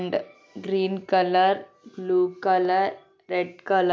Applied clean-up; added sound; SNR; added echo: none; none; none; none.